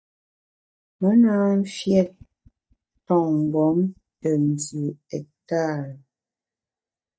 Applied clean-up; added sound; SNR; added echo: neural mask model DeepFilterNet 3.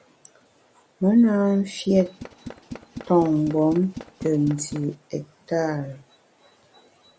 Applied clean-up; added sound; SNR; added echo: none; Tools; 15 dB; none.